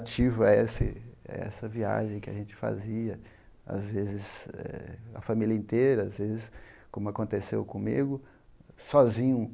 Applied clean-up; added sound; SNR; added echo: none; none; none; none.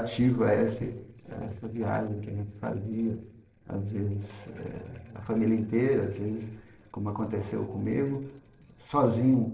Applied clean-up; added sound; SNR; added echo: neural separator model SepFormer DNS4.